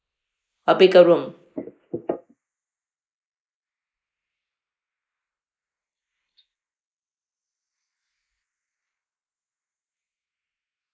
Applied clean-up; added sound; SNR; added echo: neural mask model Resemble Enhance denoiser.